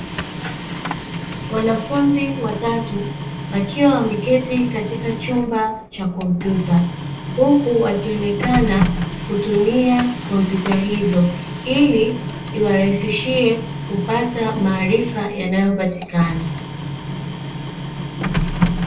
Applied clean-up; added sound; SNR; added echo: none; Printer; 6 dB; reverberation time 0.3 s.